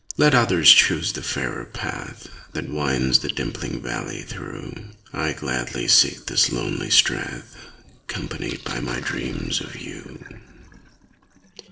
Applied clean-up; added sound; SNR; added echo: neural separator model SepFormer DNS4.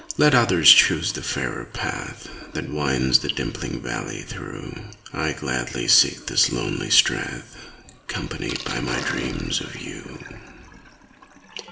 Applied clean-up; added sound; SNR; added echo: none; Sink (filling or washing); 17 dB; reverberation time 0.6 s.